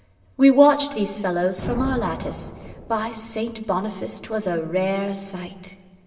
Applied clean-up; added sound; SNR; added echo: none; Thunder; 15 dB; reverberation time 2.1 s.